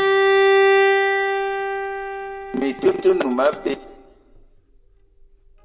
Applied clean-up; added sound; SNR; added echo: none; Bowed string instrument; -4 dB; reverberation time 0.8 s.